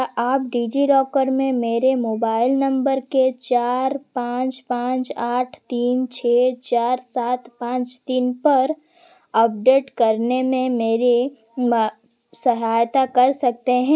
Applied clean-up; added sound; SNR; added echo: none; none; none; none.